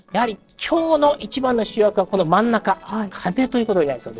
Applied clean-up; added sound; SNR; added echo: neural separator model SepFormer DNS4.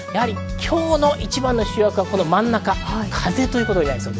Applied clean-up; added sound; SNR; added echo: none; none; none; none.